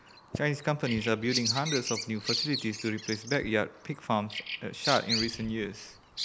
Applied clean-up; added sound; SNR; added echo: none; Bird vocalization, bird call, bird song; 5 dB; none.